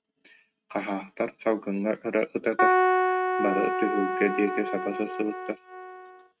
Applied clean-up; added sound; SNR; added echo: neural mask model RNNoise.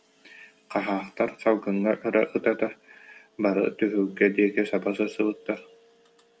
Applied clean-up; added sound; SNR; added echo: none; none; none; none.